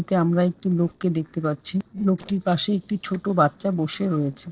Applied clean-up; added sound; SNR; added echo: neural separator model SepFormer DNS4.